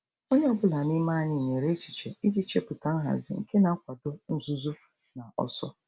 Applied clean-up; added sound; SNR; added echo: none; none; none; none.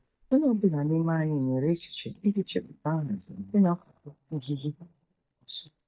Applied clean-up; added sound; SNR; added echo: neural mask model DeepFilterNet 3.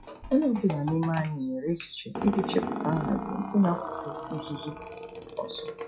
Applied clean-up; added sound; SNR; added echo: classical method log-MMSE.